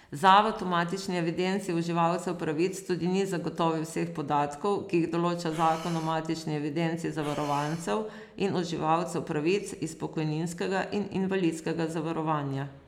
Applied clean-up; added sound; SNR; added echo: none; Breathing; 19 dB; none.